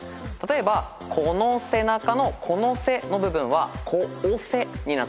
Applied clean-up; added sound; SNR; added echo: none; none; none; none.